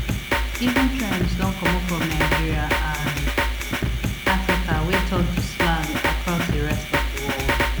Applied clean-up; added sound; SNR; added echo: none; Drum kit; -4 dB; none.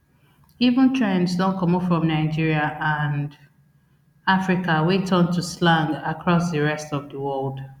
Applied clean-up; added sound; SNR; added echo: none; none; none; none.